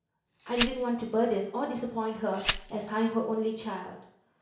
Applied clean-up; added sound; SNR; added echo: none; Glass; 4 dB; reverberation time 0.6 s.